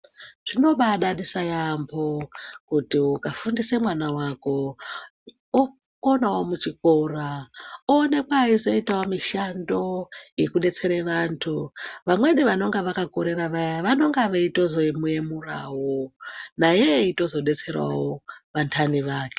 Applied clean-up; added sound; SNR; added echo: none; none; none; none.